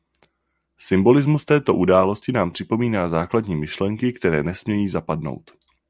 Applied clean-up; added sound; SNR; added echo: none; none; none; none.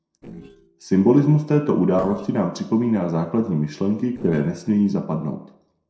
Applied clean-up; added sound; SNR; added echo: neural separator model SepFormer DNS4.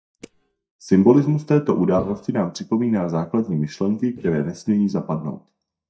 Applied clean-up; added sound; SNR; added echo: neural mask model DeepFilterNet 3.